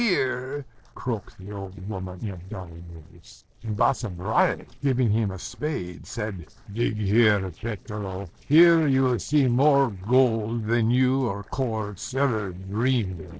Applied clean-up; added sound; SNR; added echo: neural separator model SepFormer DNS4.